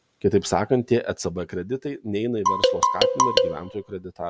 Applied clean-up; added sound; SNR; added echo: none; Marimba, xylophone; -4 dB; none.